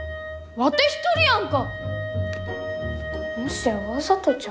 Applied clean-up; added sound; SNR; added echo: none; none; none; none.